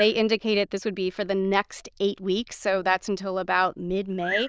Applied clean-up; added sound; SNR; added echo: neural diffusion model UNIVERSE++.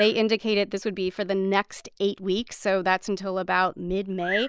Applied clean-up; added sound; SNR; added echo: neural mask model Resemble Enhance denoiser.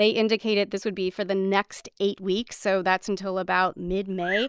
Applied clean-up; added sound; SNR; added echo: neural mask model DeepFilterNet 3.